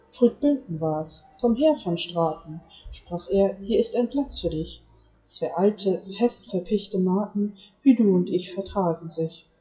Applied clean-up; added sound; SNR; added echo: classical method WPE with log-MMSE.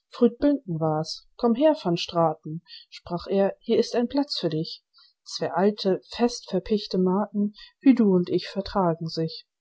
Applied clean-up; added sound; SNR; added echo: none; none; none; none.